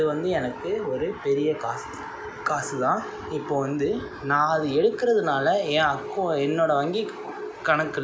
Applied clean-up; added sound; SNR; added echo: none; none; none; none.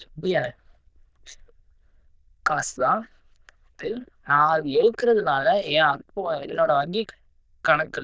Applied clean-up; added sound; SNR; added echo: neural diffusion model UNIVERSE++.